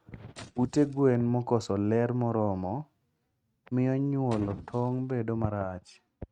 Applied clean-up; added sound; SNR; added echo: neural mask model RNNoise.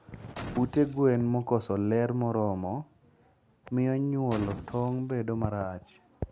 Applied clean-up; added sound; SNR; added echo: none; Boom; 13 dB; none.